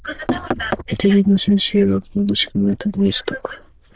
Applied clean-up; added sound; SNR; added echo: neural diffusion model UNIVERSE++.